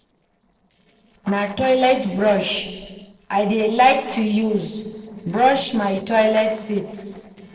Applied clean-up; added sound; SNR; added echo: neural separator model SepFormer DNS4.